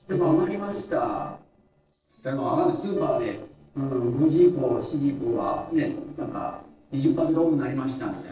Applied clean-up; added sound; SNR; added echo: neural separator model SepFormer DNS4.